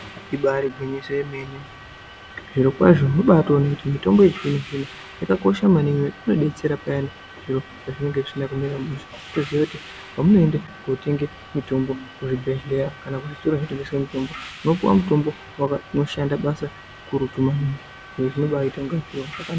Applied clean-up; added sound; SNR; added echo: none; Subway, metro, underground; 19 dB; none.